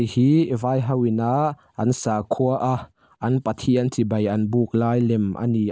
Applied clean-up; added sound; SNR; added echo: none; none; none; none.